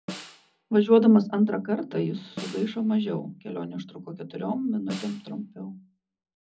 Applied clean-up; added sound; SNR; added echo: none; Snare drum; 18 dB; reverberation time 0.4 s.